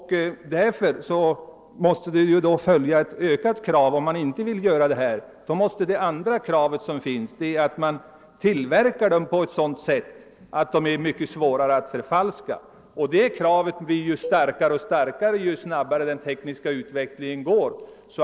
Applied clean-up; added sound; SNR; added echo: neural separator model SepFormer DNS4.